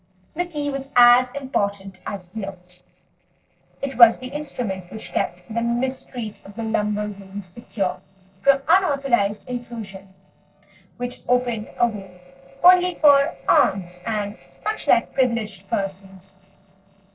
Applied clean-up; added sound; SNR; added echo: neural separator model SepFormer DNS4.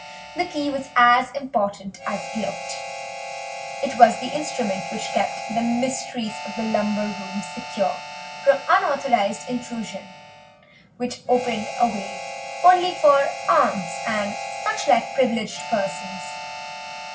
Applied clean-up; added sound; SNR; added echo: none; Harmonica; 10 dB; reverberation time 0.2 s.